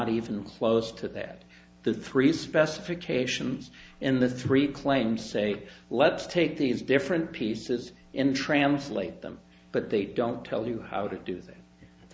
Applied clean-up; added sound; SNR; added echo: none; none; none; none.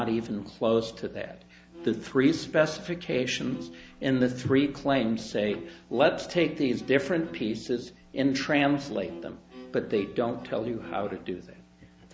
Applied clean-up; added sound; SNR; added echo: none; Bowed string instrument; 19 dB; none.